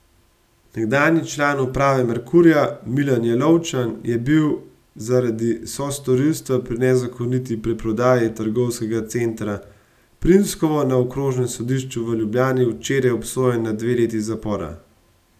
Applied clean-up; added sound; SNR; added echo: none; none; none; none.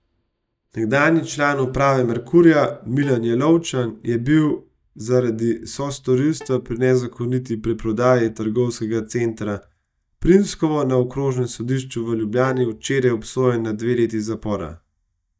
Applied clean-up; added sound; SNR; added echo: neural mask model DeepFilterNet 3.